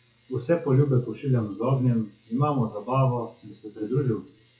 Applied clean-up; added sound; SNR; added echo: classical method WPE with log-MMSE.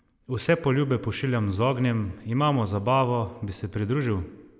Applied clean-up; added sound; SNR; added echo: none; none; none; none.